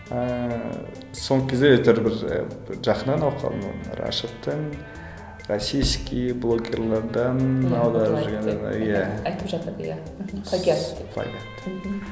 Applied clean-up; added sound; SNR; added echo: none; none; none; none.